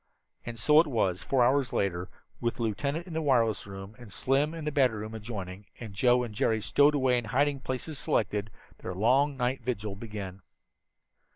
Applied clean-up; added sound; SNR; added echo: none; none; none; none.